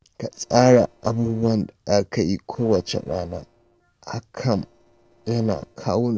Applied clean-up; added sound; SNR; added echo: neural separator model SepFormer DNS4.